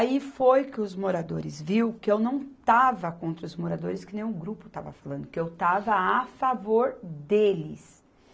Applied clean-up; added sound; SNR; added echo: none; none; none; none.